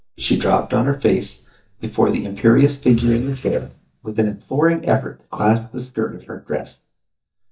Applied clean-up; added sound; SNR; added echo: neural mask model DeepFilterNet 3.